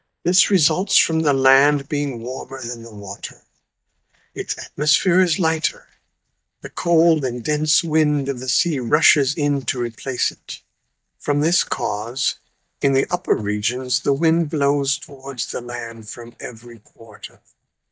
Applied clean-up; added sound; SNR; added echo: neural mask model DeepFilterNet 3.